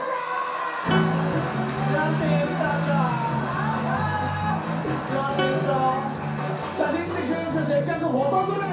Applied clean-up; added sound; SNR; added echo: none; Plucked string instrument; 13 dB; reverberation time 0.6 s.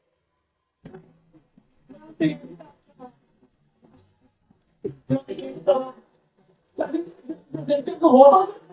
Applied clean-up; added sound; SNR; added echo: neural mask model DeepFilterNet 3.